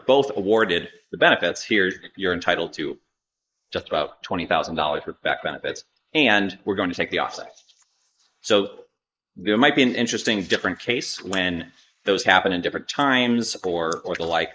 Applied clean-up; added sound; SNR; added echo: neural mask model Resemble Enhance denoiser.